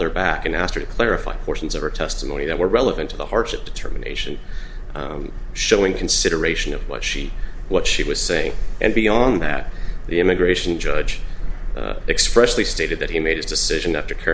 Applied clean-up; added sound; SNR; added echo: none; none; none; none.